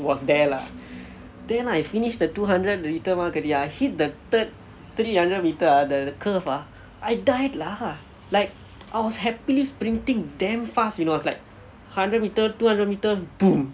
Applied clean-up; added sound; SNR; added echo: none; none; none; none.